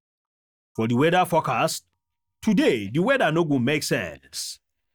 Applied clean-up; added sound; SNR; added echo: neural mask model DeepFilterNet 3.